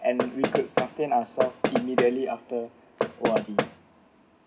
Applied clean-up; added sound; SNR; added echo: none; Knock; 0 dB; none.